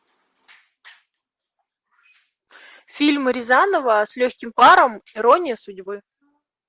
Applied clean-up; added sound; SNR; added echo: none; none; none; none.